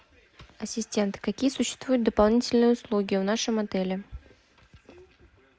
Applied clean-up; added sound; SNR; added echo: none; none; none; none.